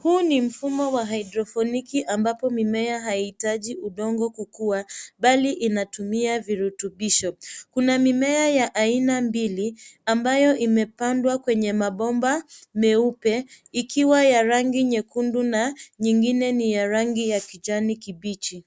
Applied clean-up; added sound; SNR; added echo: none; none; none; none.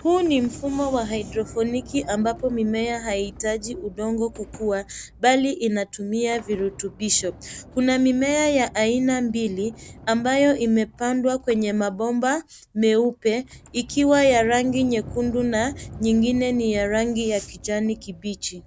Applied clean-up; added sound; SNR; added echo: none; Sliding door; 18 dB; none.